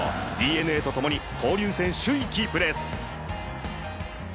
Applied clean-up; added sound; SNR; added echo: none; none; none; none.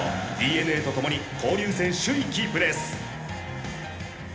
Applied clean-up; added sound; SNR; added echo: none; none; none; reverberation time 0.8 s.